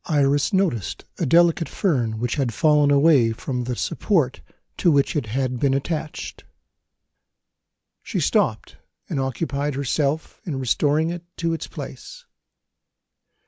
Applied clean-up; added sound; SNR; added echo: none; none; none; none.